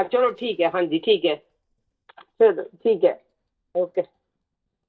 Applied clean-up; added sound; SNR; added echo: neural mask model DeepFilterNet 3.